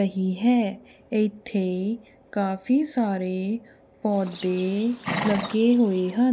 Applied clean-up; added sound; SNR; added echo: none; Livestock, farm animals, working animals; 10 dB; none.